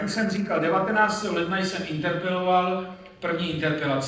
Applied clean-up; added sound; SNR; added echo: neural separator model SepFormer DNS4.